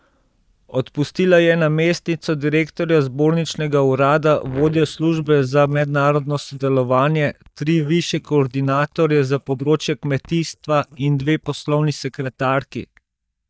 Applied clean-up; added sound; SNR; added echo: neural mask model DeepFilterNet 3.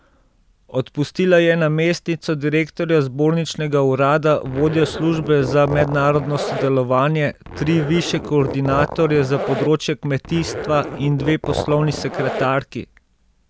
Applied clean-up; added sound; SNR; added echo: none; Zipper (clothing); 9 dB; none.